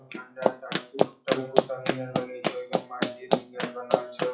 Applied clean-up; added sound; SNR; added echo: classical method WPE with log-MMSE.